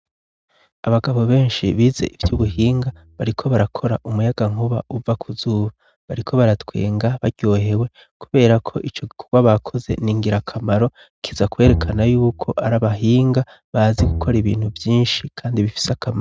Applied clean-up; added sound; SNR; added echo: neural mask model RNNoise.